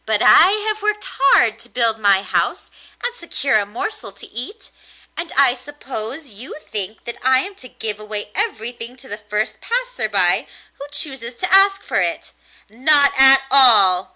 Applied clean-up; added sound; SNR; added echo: none; none; none; none.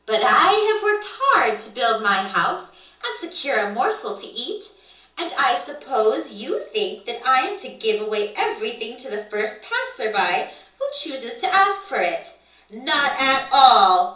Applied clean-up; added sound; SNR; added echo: none; none; none; reverberation time 0.6 s.